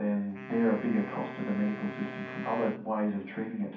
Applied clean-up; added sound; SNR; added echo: none; Wind instrument, woodwind instrument; 13 dB; reverberation time 0.6 s.